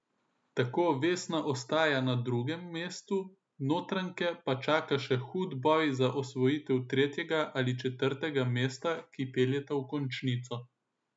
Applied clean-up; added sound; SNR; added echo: none; none; none; none.